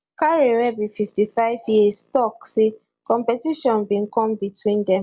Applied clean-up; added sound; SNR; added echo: none; none; none; none.